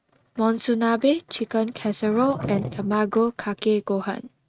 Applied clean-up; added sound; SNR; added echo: neural mask model RNNoise.